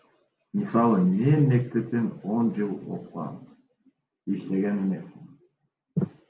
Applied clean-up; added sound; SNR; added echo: none; none; none; none.